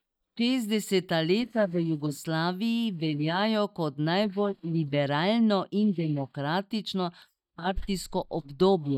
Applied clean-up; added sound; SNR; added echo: neural mask model DeepFilterNet 3.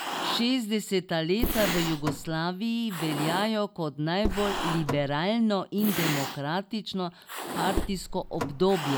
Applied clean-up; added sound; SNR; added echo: none; Car + Cat; 5 dB; none.